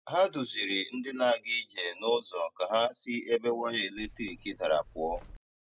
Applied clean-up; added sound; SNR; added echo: none; Keys jangling; 18 dB; none.